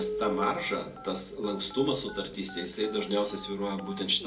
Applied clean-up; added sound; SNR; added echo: none; Telephone; 9 dB; reverberation time 0.2 s.